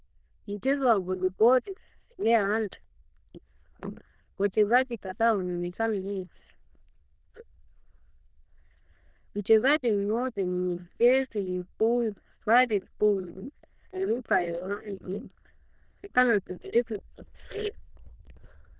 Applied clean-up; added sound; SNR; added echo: neural diffusion model UNIVERSE++.